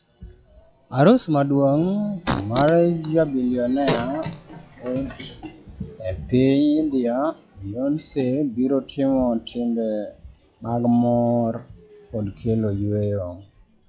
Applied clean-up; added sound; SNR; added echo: classical method log-MMSE.